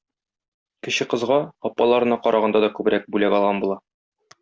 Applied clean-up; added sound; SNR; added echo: none; none; none; none.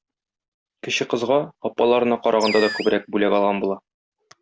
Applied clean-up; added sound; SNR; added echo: none; Animal; 11 dB; none.